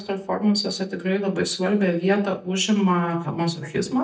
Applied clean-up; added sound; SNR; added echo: neural mask model DeepFilterNet 3.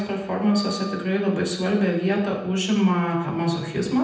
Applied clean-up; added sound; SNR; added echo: none; Wind instrument, woodwind instrument; 17 dB; reverberation time 0.9 s.